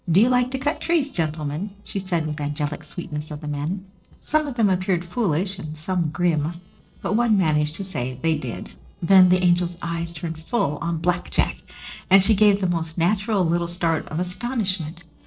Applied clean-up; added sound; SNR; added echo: neural separator model SepFormer DNS4.